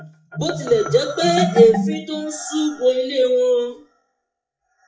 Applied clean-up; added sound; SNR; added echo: classical method WPE with log-MMSE.